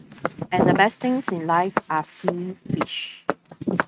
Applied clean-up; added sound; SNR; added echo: neural mask model RNNoise.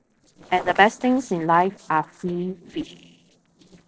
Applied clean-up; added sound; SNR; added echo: neural separator model SepFormer DNS4.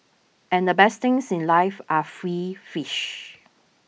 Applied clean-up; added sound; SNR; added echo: none; none; none; none.